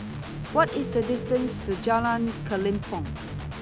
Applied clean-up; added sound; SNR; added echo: none; Guitar + Telephone; 6 dB; none.